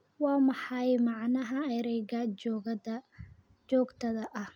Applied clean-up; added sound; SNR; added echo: none; none; none; none.